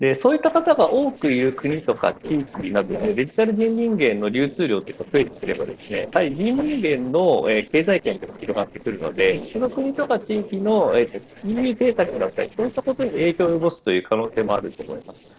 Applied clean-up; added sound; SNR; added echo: neural separator model SepFormer DNS4.